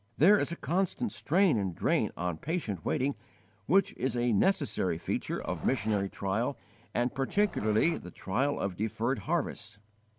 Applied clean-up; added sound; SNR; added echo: none; Growling; 17 dB; none.